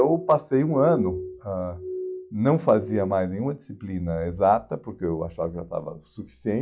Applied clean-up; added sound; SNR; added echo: classical method log-MMSE.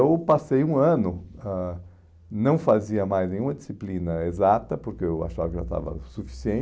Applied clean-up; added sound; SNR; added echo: none; none; none; none.